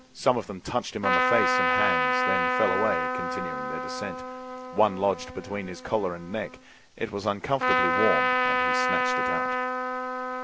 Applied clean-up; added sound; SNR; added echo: none; Trumpet; -3 dB; none.